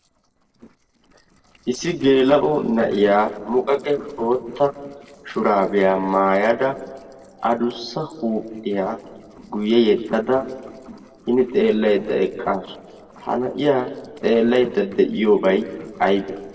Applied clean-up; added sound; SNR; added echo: neural separator model SepFormer DNS4.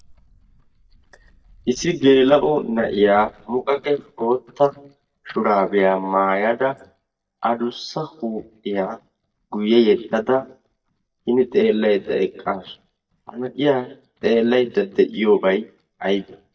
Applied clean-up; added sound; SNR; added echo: neural mask model DeepFilterNet 3.